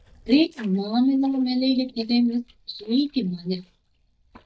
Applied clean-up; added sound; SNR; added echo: neural mask model DeepFilterNet 3.